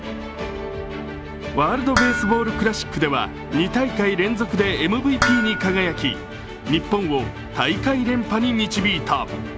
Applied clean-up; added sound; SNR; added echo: none; Dishes, pots, and pans; 6 dB; none.